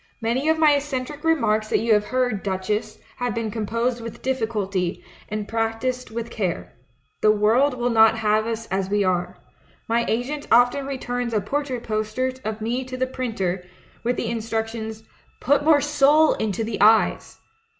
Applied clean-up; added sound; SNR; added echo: none; none; none; none.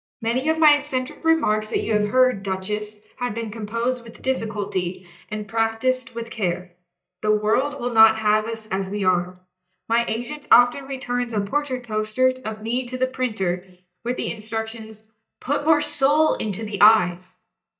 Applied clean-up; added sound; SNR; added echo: neural mask model DeepFilterNet 3.